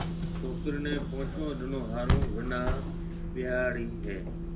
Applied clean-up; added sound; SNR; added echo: none; Bus / Engine; -3 dB; reverberation time 0.3 s.